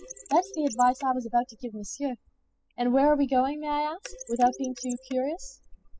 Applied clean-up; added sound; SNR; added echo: classical method spectral subtraction.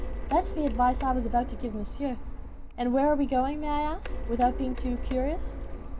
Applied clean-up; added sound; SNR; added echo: none; Printer; 4 dB; none.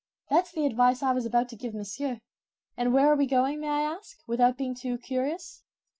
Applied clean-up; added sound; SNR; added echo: none; none; none; none.